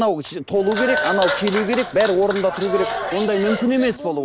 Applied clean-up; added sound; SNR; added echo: none; Applause / Clapping; 6 dB; none.